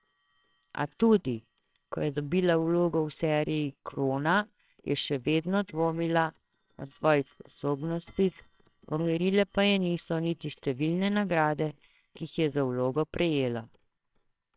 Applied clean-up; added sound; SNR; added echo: neural separator model SepFormer WHAMR!.